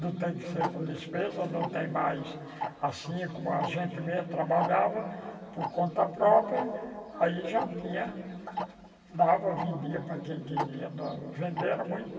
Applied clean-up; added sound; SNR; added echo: none; Tick-tock; 11 dB; reverberation time 2.5 s.